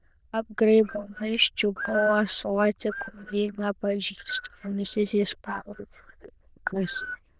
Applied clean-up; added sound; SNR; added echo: neural diffusion model UNIVERSE++.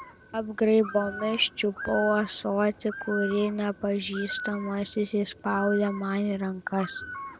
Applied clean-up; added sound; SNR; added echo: none; Bird; 12 dB; none.